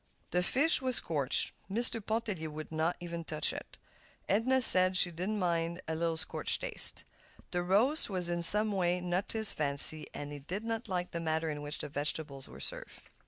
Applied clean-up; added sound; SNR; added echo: none; none; none; none.